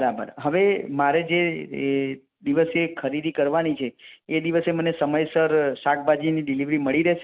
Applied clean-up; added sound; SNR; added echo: none; none; none; none.